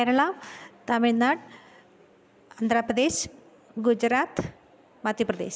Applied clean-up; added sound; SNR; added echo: none; none; none; none.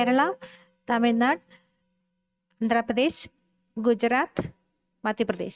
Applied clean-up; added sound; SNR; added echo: neural mask model RNNoise.